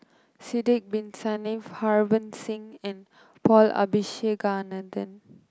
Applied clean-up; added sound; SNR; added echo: none; none; none; none.